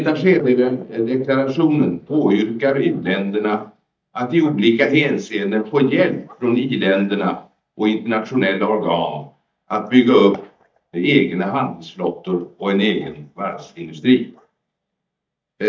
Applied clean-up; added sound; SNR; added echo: neural mask model DeepFilterNet 3.